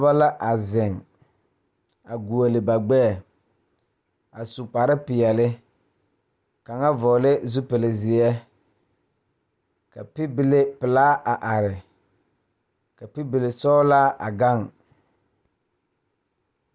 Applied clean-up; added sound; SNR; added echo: none; none; none; none.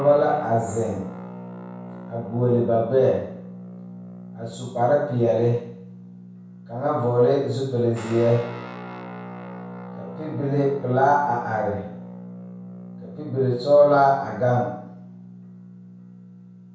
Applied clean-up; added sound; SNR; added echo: none; Guitar; 15 dB; reverberation time 0.6 s.